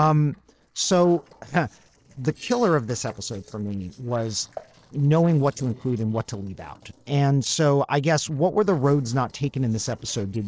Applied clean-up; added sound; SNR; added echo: neural separator model SepFormer DNS4.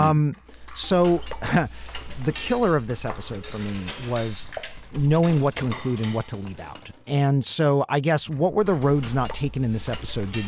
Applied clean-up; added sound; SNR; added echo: none; Cutlery, silverware / Dishes, pots, and pans; 13 dB; none.